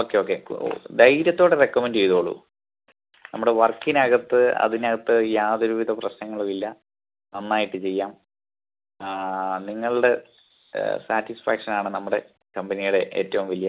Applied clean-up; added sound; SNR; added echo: none; none; none; none.